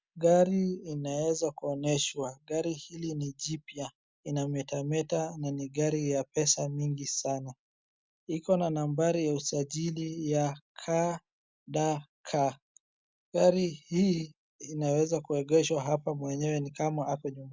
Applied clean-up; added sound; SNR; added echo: none; none; none; none.